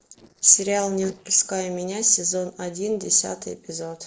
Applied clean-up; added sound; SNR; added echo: neural separator model SepFormer DNS4.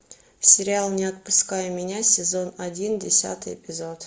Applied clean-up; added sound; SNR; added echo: none; none; none; none.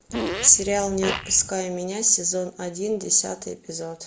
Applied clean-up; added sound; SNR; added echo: none; Fart; 7 dB; none.